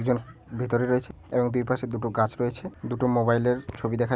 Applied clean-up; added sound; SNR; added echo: none; none; none; none.